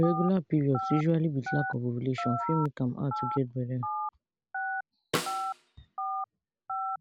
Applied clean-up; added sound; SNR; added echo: none; Telephone + Snare drum; 5 dB; none.